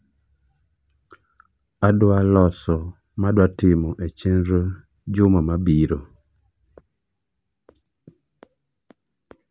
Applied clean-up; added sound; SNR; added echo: none; none; none; none.